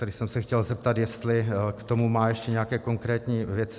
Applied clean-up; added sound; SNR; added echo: none; none; none; none.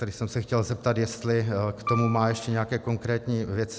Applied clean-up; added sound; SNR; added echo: none; Piano; 9 dB; none.